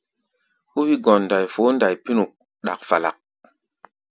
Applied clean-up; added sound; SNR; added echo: none; none; none; none.